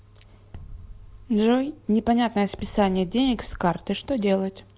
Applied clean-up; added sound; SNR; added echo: none; Bass drum; 19 dB; none.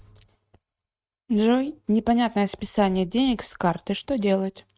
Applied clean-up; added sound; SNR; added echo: neural mask model RNNoise.